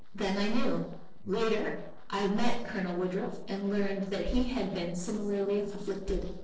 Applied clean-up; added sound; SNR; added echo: neural separator model SepFormer DNS4.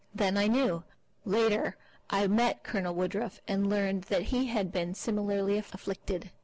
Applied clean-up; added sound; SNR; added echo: none; none; none; none.